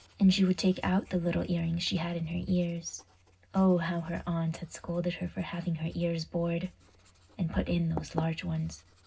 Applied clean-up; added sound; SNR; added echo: none; Writing; 20 dB; reverberation time 0.4 s.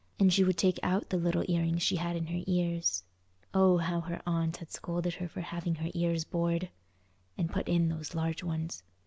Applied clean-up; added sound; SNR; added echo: none; none; none; none.